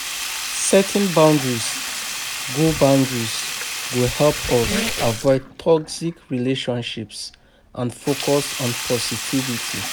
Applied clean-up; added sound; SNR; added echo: none; Squeak + Sink (filling or washing); 7 dB; none.